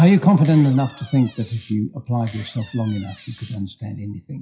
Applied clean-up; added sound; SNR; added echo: classical method WPE with log-MMSE.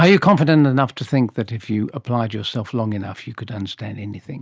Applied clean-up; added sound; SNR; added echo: none; none; none; none.